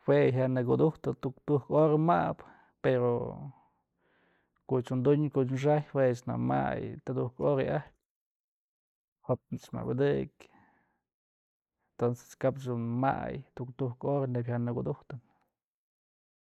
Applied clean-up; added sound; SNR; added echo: neural mask model Resemble Enhance denoiser.